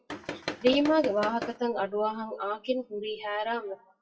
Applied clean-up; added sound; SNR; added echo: classical method WPE with log-MMSE.